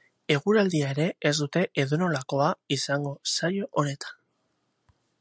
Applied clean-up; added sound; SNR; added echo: none; none; none; none.